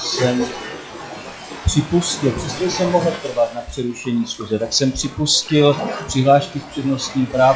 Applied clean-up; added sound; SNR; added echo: classical method log-MMSE.